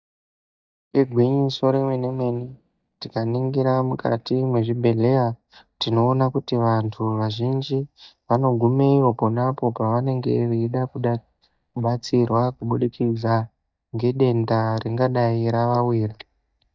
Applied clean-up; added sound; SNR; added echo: neural mask model DeepFilterNet 3.